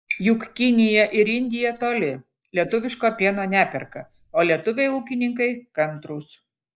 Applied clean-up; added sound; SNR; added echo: neural mask model Resemble Enhance denoiser.